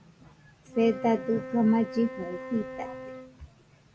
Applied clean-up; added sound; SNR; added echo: none; Wind instrument, woodwind instrument; 12 dB; none.